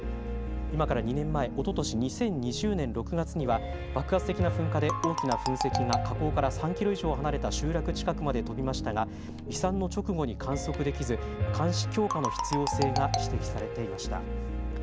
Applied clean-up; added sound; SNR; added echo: none; Marimba, xylophone + Piano; 1 dB; none.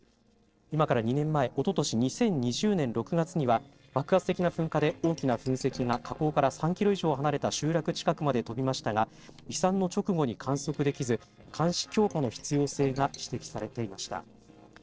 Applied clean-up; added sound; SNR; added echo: neural separator model SepFormer DNS4.